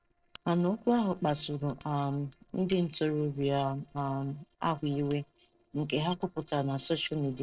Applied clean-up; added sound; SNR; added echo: neural separator model SepFormer DNS4.